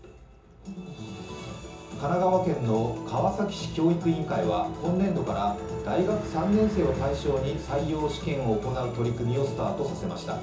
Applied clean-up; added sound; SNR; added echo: none; Bus; 15 dB; reverberation time 0.6 s.